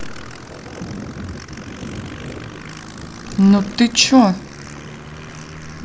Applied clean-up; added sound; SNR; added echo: none; Thunder + Aircraft; 12 dB; none.